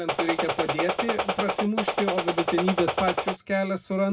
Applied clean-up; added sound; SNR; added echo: none; Gunshot, gunfire; 0 dB; reverberation time 0.2 s.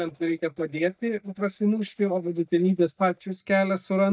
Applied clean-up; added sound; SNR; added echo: neural mask model DeepFilterNet 3.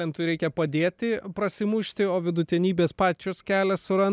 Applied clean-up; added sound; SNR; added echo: none; none; none; none.